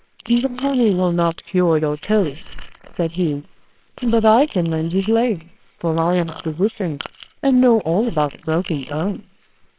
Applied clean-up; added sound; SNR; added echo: neural separator model SepFormer WHAMR!.